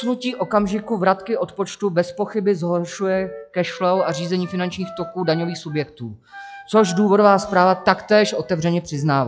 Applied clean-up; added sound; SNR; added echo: classical method log-MMSE.